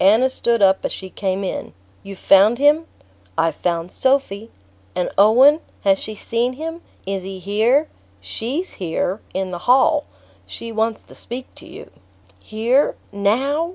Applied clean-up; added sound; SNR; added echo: none; none; none; none.